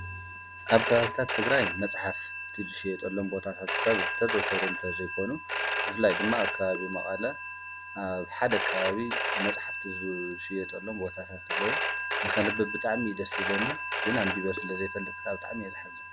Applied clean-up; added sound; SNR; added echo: none; Telephone; 1 dB; none.